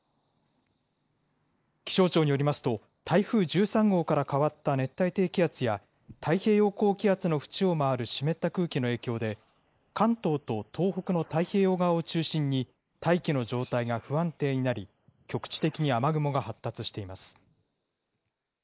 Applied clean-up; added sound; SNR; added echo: neural mask model Resemble Enhance denoiser.